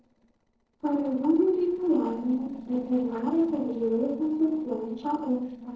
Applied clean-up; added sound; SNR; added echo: neural separator model SepFormer DNS4.